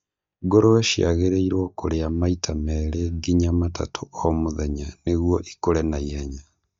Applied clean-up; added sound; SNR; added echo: neural mask model DeepFilterNet 3.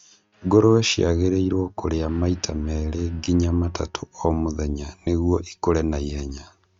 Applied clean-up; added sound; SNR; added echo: neural mask model RNNoise.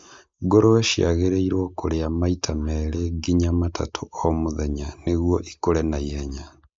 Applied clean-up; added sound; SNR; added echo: neural mask model Resemble Enhance denoiser.